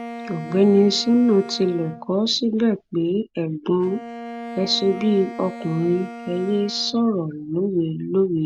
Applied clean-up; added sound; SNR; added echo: none; Bowed string instrument; 15 dB; none.